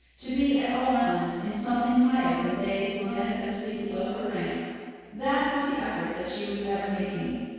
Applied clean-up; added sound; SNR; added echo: neural separator model SepFormer DNS4.